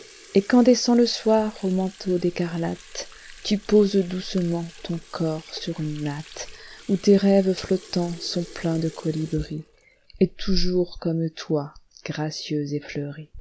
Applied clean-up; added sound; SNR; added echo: none; Sink (filling or washing) / Water tap, faucet; 12 dB; none.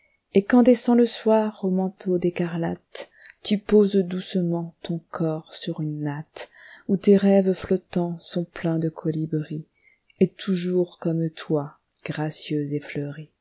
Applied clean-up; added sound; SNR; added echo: none; none; none; none.